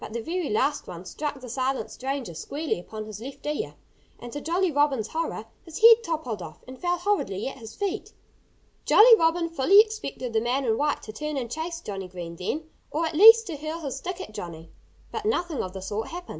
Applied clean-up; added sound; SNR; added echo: none; none; none; none.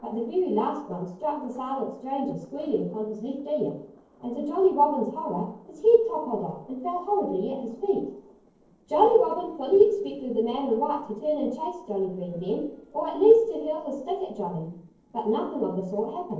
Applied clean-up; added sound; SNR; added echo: neural separator model SepFormer DNS4.